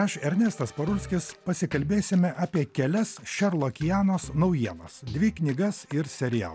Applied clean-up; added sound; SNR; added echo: none; none; none; none.